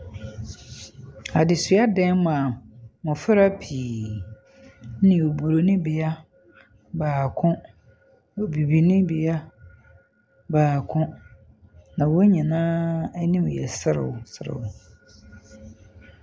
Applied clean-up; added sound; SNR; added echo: none; none; none; none.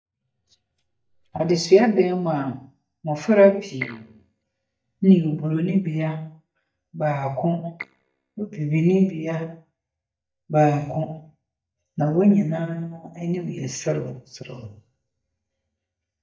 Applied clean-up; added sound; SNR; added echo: neural mask model DeepFilterNet 3.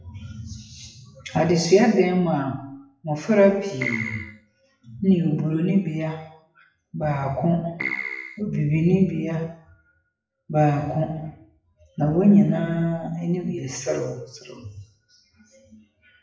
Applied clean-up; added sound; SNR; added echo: classical method WPE with log-MMSE.